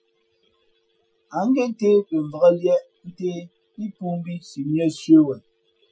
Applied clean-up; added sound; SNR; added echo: classical method Wiener filter.